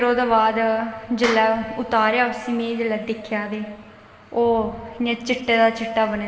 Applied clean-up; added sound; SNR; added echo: none; Clapping; 15 dB; reverberation time 2.1 s.